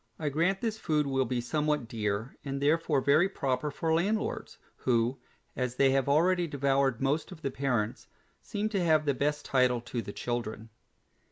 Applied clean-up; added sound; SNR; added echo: none; none; none; none.